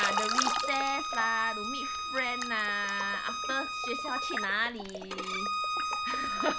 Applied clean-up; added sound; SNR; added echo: none; Bowed string instrument + Liquid; -1 dB; none.